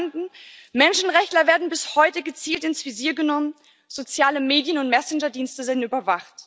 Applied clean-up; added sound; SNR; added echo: none; none; none; none.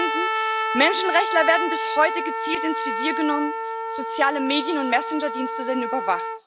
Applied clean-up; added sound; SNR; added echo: none; Trumpet; 2 dB; none.